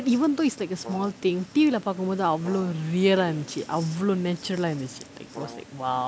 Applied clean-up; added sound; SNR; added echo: none; Brass instrument; 17 dB; none.